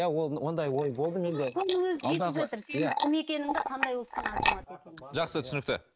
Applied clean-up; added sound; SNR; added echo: neural mask model Resemble Enhance denoiser.